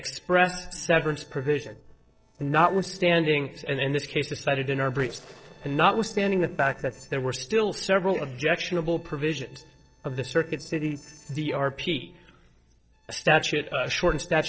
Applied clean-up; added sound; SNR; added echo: neural separator model SepFormer DNS4.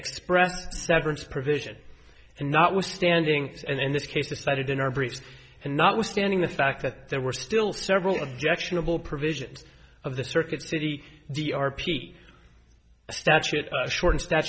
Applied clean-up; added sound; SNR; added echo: none; none; none; none.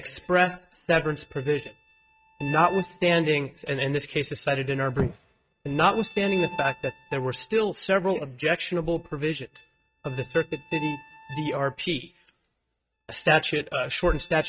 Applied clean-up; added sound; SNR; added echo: neural mask model RNNoise.